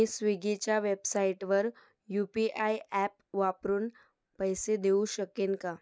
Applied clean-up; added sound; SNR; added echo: none; none; none; none.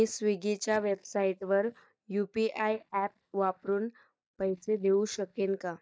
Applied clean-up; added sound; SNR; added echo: neural mask model DeepFilterNet 3.